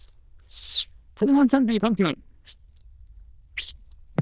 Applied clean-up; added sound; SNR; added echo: neural diffusion model UNIVERSE++.